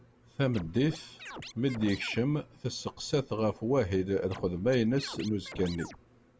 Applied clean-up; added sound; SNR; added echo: none; Scratching (performance technique); 15 dB; none.